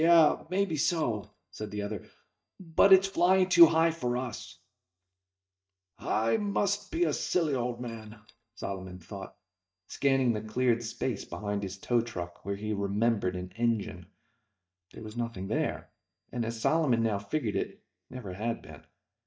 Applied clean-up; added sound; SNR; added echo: neural mask model DeepFilterNet 3.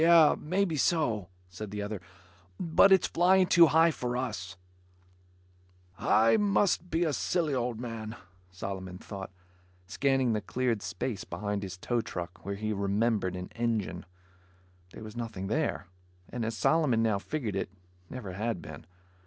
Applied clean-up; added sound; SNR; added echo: none; none; none; none.